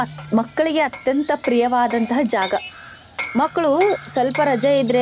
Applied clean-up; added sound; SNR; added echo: none; Crow + Hammer; 14 dB; none.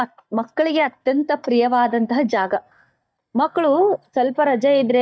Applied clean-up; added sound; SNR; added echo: neural mask model DeepFilterNet 3.